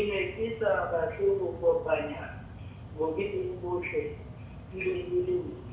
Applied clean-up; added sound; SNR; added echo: none; Mechanical fan; 13 dB; reverberation time 0.6 s.